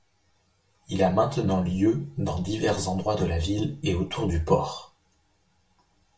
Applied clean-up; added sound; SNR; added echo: none; none; none; reverberation time 0.2 s.